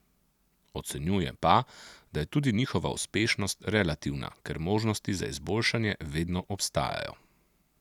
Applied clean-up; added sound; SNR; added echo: none; none; none; none.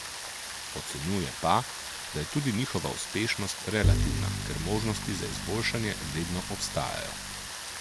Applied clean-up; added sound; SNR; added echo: none; Rain + Bowed string instrument; 1 dB; none.